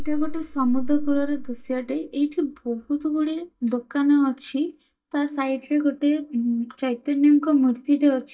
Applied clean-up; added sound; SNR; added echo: neural mask model DeepFilterNet 3.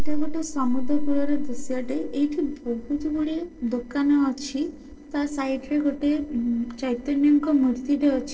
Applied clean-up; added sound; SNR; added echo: neural separator model SepFormer DNS4.